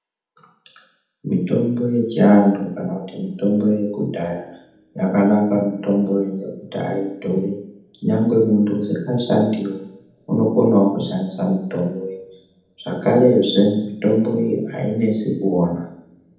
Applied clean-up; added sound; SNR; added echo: none; none; none; reverberation time 0.8 s.